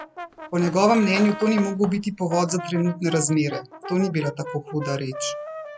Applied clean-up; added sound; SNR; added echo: none; Brass instrument + Cutlery, silverware; 12 dB; none.